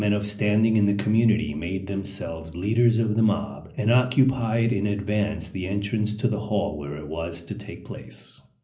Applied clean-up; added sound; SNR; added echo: none; none; none; reverberation time 0.5 s.